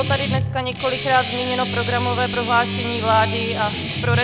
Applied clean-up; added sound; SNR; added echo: none; Guitar; 1 dB; none.